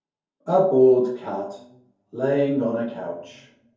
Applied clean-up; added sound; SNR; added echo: none; none; none; reverberation time 0.6 s.